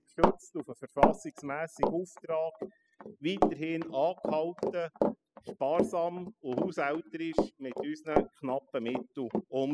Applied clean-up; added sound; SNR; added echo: classical method spectral subtraction.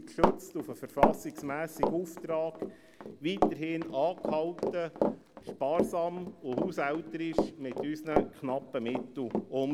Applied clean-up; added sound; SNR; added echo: none; Run; -1 dB; none.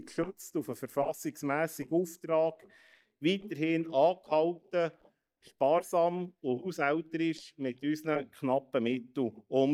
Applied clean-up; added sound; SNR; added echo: neural mask model DeepFilterNet 3.